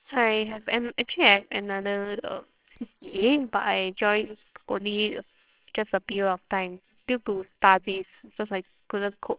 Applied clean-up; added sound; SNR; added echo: neural separator model SepFormer WHAMR!.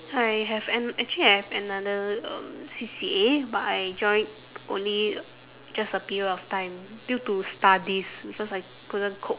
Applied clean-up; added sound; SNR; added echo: none; none; none; none.